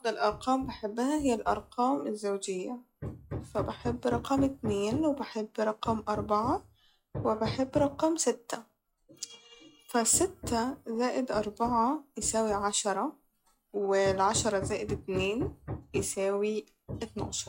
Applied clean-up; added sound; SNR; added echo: classical method log-MMSE.